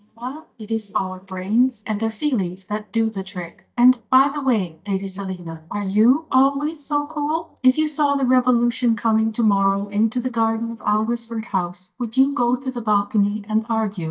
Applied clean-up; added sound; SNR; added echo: neural mask model DeepFilterNet 3.